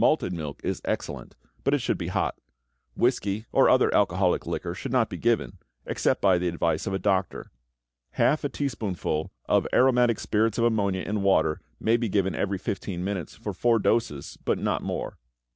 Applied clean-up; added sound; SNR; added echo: none; none; none; none.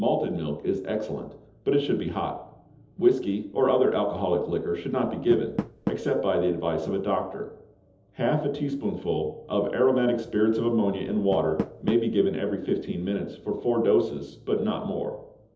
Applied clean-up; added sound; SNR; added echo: none; Door; 16 dB; reverberation time 1.2 s.